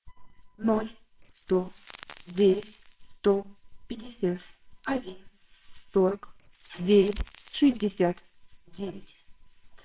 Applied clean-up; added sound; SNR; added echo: neural separator model SepFormer WHAMR!.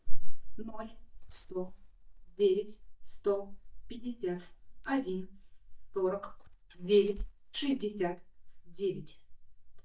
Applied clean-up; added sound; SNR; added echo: neural mask model DeepFilterNet 3.